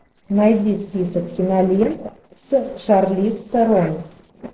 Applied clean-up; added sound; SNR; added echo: neural separator model SepFormer DNS4.